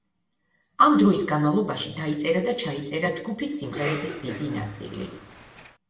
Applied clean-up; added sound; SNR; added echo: none; Cough; 12 dB; reverberation time 0.8 s.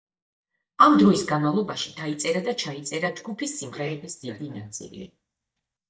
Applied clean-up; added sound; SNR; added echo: neural mask model DeepFilterNet 3.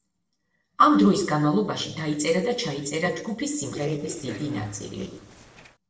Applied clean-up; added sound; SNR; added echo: neural separator model SepFormer DNS4.